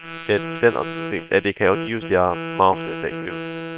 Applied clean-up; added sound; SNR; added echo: neural separator model SepFormer WHAM!.